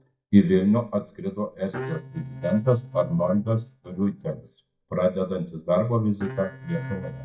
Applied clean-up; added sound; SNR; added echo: neural mask model DeepFilterNet 3.